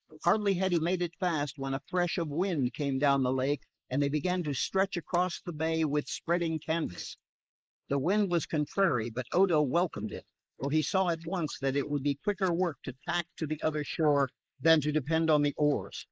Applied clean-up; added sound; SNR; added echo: neural mask model Resemble Enhance denoiser.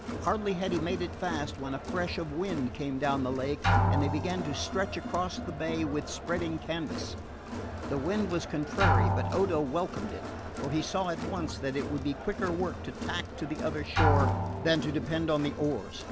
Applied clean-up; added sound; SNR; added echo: none; Drum + Crowd; 1 dB; none.